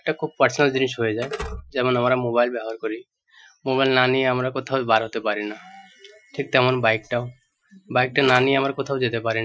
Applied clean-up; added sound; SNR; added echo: classical method Wiener filter.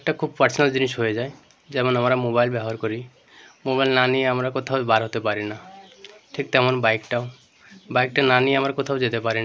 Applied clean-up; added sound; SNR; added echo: none; none; none; none.